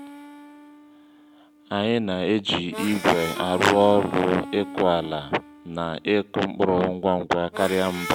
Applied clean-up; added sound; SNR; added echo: none; Harmonica; 15 dB; none.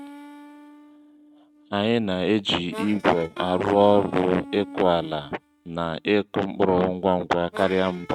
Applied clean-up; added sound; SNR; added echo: neural mask model RNNoise.